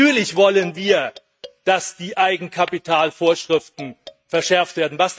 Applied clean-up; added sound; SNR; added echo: neural mask model RNNoise.